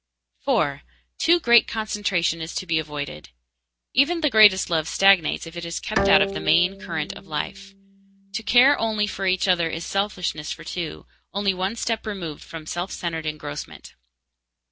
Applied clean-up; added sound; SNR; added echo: none; Bowed string instrument; 6 dB; none.